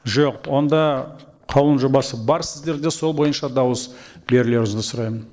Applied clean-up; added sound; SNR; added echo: neural separator model SepFormer DNS4.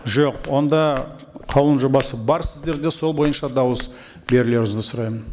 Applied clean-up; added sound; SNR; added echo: none; Walk, footsteps; 17 dB; none.